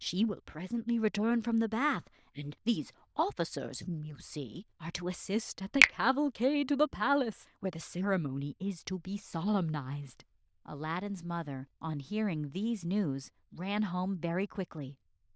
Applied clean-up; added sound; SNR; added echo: neural diffusion model UNIVERSE++.